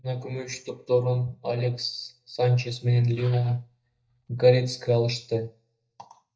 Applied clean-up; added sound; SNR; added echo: neural mask model DeepFilterNet 3.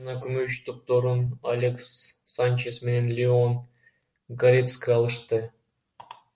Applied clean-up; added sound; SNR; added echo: none; none; none; none.